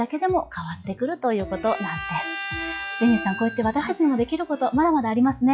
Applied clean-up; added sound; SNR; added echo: classical method log-MMSE.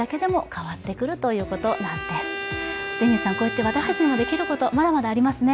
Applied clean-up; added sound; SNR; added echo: none; Bowed string instrument; 8 dB; none.